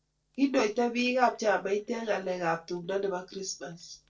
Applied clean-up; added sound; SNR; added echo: neural separator model SepFormer DNS4.